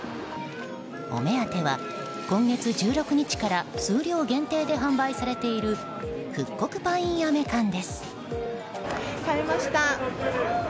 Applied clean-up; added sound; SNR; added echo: none; Wind instrument, woodwind instrument; 14 dB; none.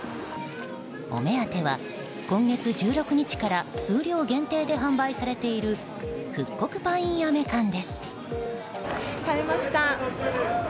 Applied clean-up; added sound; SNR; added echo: none; none; none; none.